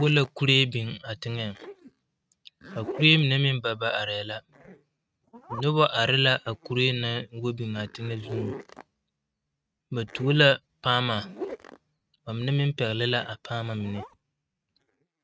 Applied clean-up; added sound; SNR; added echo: neural mask model RNNoise.